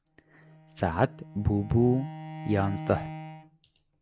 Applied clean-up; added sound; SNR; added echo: none; Bowed string instrument; 12 dB; none.